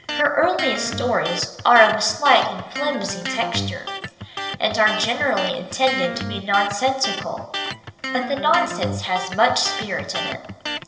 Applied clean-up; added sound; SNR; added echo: none; Electric guitar; 8 dB; reverberation time 1.4 s.